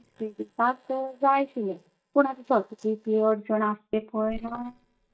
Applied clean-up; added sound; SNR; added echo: neural mask model DeepFilterNet 3.